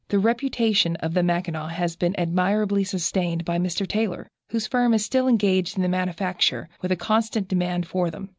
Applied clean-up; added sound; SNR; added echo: none; none; none; none.